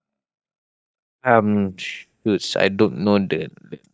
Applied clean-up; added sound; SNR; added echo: neural mask model DeepFilterNet 3.